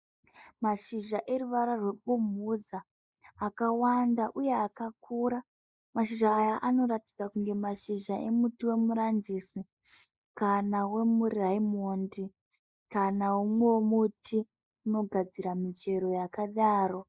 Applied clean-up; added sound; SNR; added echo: neural mask model Resemble Enhance denoiser.